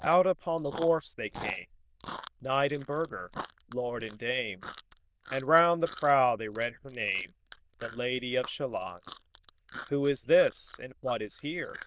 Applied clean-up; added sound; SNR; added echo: neural diffusion model UNIVERSE++.